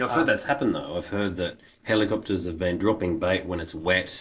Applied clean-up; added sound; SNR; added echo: neural separator model SepFormer DNS4.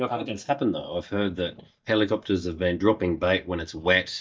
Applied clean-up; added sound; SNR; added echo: neural mask model DeepFilterNet 3.